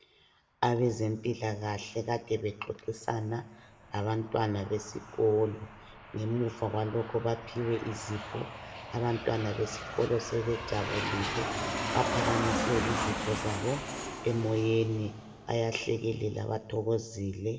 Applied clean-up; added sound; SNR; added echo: none; Aircraft; 6 dB; reverberation time 2.2 s.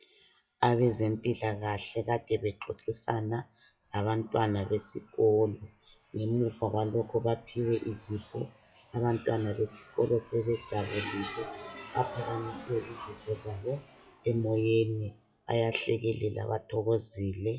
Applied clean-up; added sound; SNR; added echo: classical method WPE with log-MMSE.